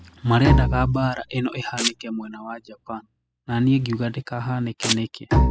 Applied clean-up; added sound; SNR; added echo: classical method spectral subtraction.